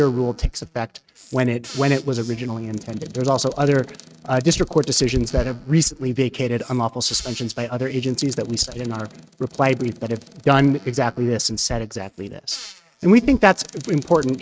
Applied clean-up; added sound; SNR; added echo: neural mask model RNNoise.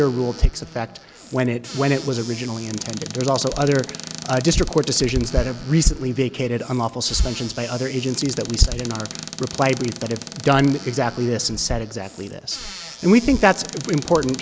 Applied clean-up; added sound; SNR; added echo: none; Squeak / Cupboard open or close; 15 dB; none.